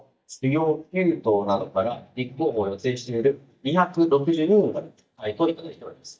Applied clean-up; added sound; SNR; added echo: neural mask model DeepFilterNet 3.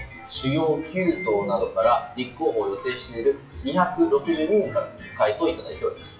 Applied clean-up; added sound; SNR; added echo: classical method WPE with log-MMSE.